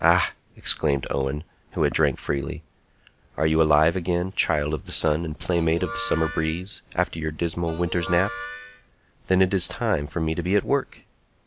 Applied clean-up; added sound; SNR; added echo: none; Harmonica; 12 dB; none.